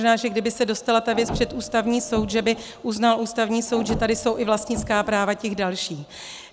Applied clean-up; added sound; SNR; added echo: none; Printer; 11 dB; none.